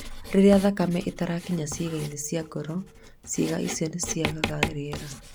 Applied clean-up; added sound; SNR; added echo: none; Writing; 10 dB; none.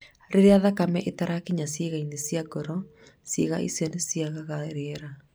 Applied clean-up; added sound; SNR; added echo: none; none; none; none.